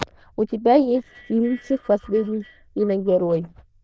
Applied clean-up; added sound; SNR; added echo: neural diffusion model UNIVERSE++.